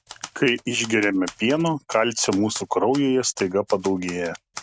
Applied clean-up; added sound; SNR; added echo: none; Typewriter; 19 dB; none.